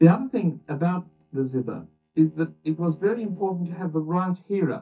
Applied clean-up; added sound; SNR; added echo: neural mask model DeepFilterNet 3.